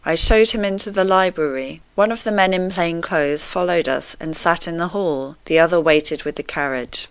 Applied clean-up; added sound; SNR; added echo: none; none; none; none.